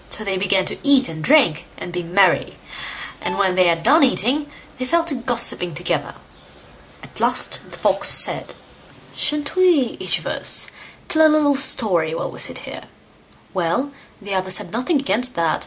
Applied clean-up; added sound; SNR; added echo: none; Bowed string instrument; 16 dB; none.